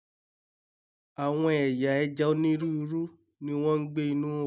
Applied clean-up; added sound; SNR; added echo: neural mask model DeepFilterNet 3.